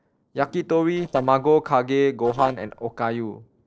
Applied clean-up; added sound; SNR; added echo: neural separator model SepFormer DNS4.